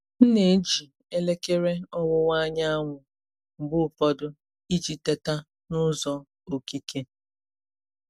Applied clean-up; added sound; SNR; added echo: none; none; none; none.